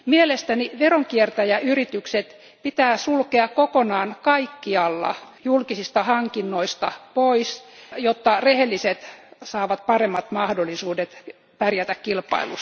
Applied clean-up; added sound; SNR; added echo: none; none; none; none.